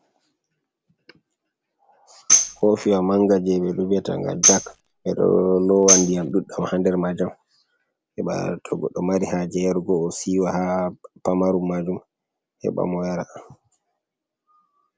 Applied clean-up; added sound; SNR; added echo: none; Tambourine; 0 dB; none.